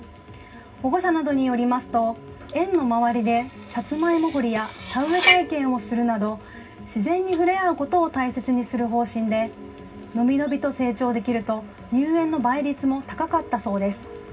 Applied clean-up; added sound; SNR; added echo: none; Cutlery, silverware; 4 dB; reverberation time 0.4 s.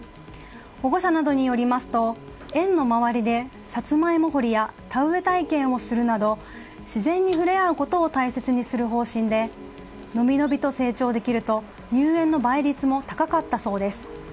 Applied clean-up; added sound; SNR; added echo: none; none; none; none.